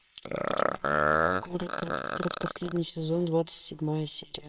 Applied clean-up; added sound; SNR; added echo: neural separator model SepFormer WHAMR!.